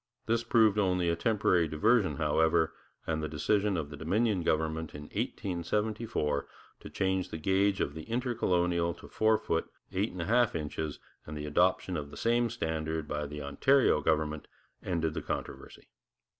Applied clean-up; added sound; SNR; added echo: none; none; none; none.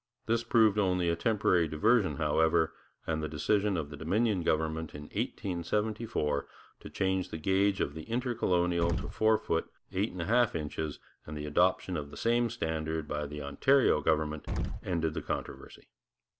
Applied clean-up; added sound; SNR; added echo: none; Explosion; 6 dB; none.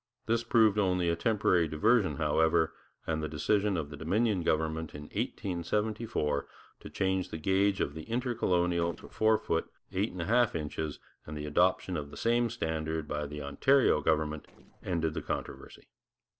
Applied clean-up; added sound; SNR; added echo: neural separator model SepFormer DNS4.